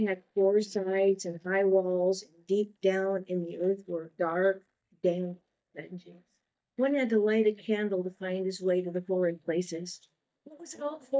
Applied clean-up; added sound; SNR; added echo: neural mask model DeepFilterNet 3.